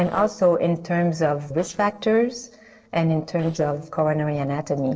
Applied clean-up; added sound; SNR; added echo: neural separator model SepFormer DNS4.